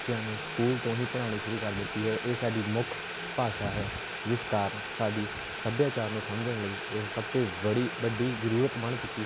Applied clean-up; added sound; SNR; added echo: none; Boiling; 6 dB; none.